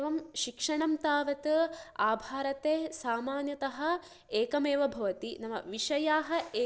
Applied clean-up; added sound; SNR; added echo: none; none; none; none.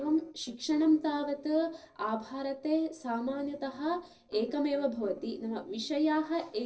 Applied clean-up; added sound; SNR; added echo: neural separator model SepFormer DNS4.